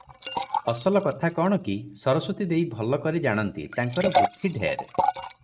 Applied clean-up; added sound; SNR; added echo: neural mask model RNNoise.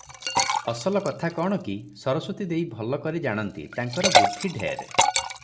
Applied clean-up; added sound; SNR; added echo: none; Liquid; -1 dB; none.